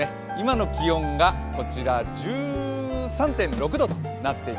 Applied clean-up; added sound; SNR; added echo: none; none; none; none.